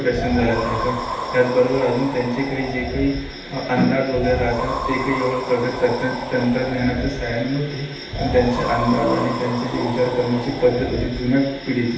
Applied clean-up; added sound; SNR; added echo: none; Wind; 7 dB; reverberation time 0.9 s.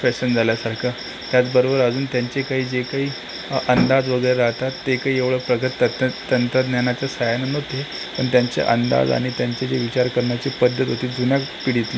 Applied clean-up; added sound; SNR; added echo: none; none; none; none.